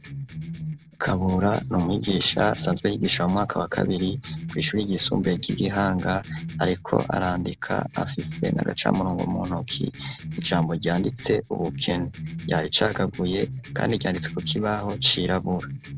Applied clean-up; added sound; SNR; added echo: neural separator model SepFormer DNS4.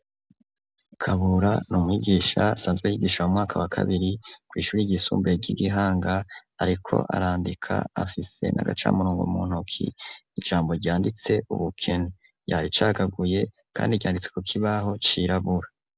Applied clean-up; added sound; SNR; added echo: none; none; none; none.